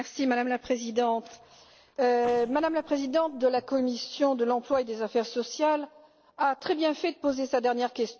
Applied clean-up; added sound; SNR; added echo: neural separator model SepFormer DNS4.